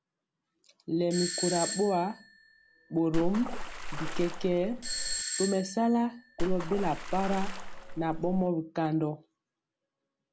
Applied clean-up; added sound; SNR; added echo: none; Water / Splash, splatter + Doorbell; 3 dB; none.